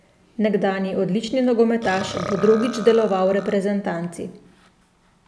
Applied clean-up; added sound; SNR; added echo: none; Burping, eructation; 12 dB; none.